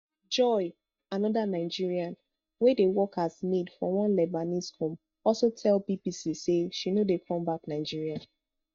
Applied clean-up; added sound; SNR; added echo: neural mask model DeepFilterNet 3.